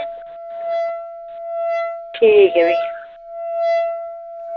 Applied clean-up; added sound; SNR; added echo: none; Wind instrument, woodwind instrument; 3 dB; none.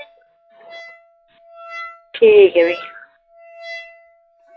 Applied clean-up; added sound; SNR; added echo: classical method log-MMSE.